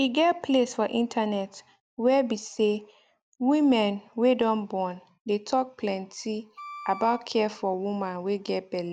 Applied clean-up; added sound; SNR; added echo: none; Wind instrument, woodwind instrument; 16 dB; none.